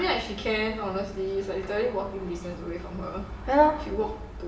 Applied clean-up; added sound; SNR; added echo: none; Aircraft; 17 dB; reverberation time 0.9 s.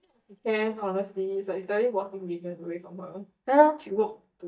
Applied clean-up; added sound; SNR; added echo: neural mask model DeepFilterNet 3.